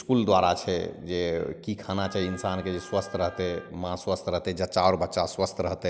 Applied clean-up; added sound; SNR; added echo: none; Wind instrument, woodwind instrument; 19 dB; none.